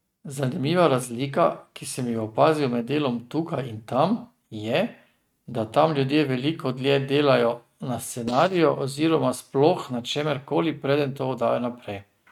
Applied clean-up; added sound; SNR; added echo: neural mask model RNNoise.